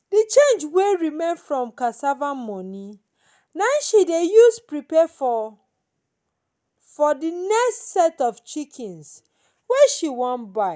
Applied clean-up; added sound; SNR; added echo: none; none; none; none.